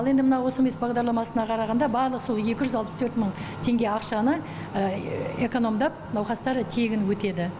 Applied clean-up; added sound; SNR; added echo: none; none; none; none.